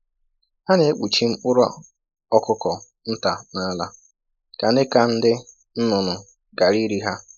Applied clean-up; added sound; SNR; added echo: neural mask model Resemble Enhance denoiser.